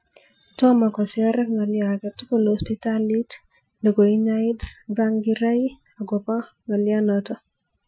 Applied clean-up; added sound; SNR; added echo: classical method Wiener filter.